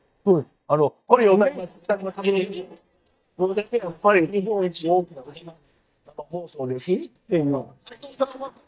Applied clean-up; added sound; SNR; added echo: neural mask model DeepFilterNet 3.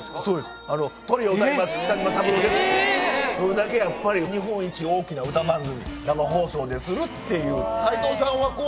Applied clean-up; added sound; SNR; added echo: none; none; none; none.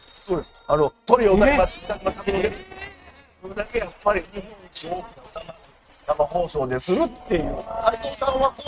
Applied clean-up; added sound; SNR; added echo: neural mask model RNNoise.